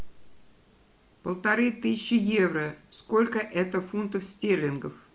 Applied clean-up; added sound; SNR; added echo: none; none; none; none.